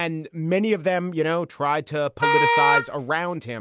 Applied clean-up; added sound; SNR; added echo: none; Wind instrument, woodwind instrument; -3 dB; none.